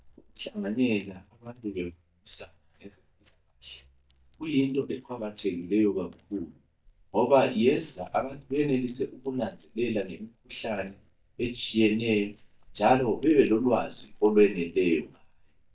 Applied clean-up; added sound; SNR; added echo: neural mask model DeepFilterNet 3.